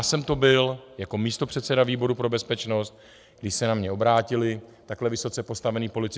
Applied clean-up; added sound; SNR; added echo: none; none; none; none.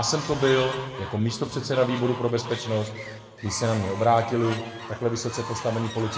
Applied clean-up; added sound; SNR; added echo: none; Fowl; 12 dB; reverberation time 1.6 s.